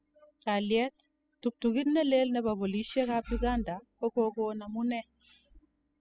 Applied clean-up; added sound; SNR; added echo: classical method spectral subtraction.